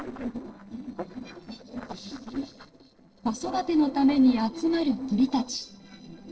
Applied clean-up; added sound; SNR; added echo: neural separator model SepFormer DNS4.